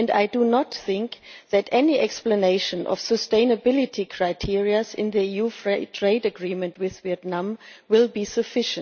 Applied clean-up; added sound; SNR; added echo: none; none; none; none.